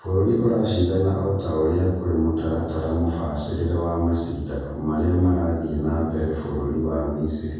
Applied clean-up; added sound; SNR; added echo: none; none; none; reverberation time 1.3 s.